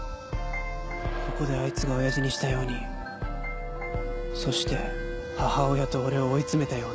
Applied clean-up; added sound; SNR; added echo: none; none; none; none.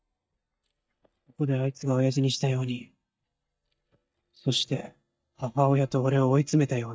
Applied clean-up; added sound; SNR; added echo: neural mask model DeepFilterNet 3.